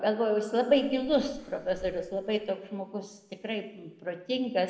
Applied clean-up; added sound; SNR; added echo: none; Breathing; 20 dB; reverberation time 1.2 s.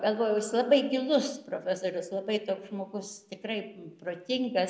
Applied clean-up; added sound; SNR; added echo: none; none; none; none.